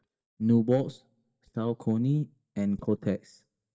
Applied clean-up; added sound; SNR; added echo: neural mask model DeepFilterNet 3.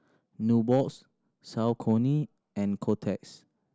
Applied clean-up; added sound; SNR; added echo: none; none; none; none.